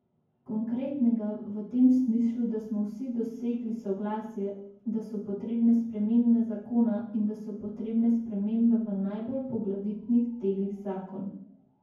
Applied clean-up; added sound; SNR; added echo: none; none; none; reverberation time 0.9 s.